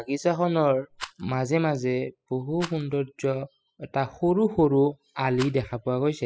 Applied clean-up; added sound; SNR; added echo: classical method spectral subtraction.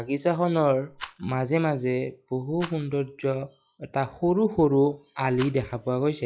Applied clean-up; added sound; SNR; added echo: classical method log-MMSE.